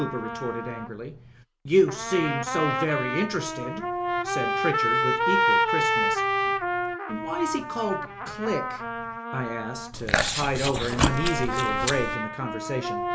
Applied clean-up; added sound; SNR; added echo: none; Chewing, mastication + Trumpet; -2 dB; none.